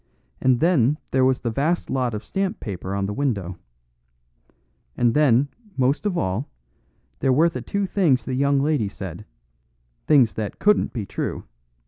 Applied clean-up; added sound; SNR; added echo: none; none; none; none.